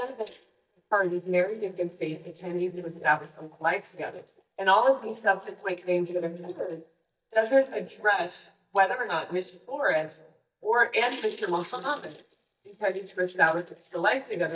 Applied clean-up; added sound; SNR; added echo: neural mask model DeepFilterNet 3.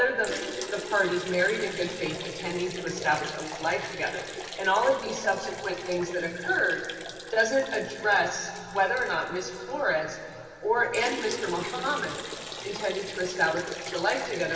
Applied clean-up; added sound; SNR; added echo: none; Liquid; 11 dB; reverberation time 2.5 s.